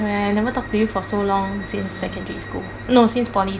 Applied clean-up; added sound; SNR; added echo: none; Bowed string instrument; 18 dB; none.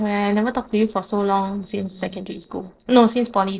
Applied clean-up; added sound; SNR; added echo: neural separator model SepFormer DNS4.